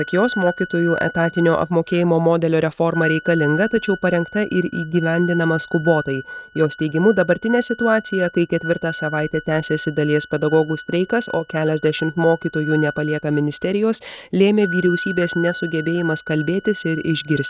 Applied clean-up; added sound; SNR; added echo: neural mask model RNNoise.